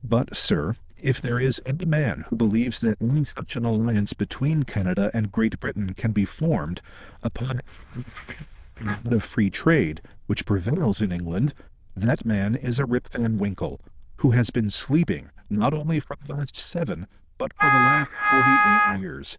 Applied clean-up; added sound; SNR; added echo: neural diffusion model UNIVERSE++.